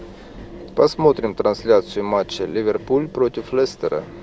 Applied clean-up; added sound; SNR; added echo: none; Engine; 19 dB; none.